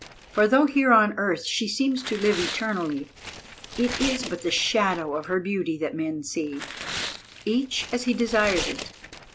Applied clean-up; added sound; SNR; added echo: none; Tearing; 12 dB; none.